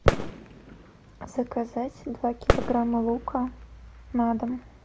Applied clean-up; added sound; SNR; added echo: none; Fireworks; 1 dB; none.